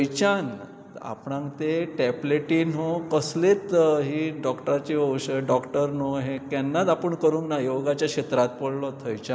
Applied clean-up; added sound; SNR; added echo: none; none; none; none.